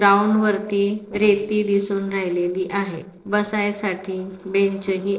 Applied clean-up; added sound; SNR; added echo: neural separator model SepFormer DNS4.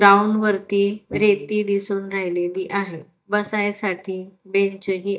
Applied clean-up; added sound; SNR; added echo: neural mask model DeepFilterNet 3.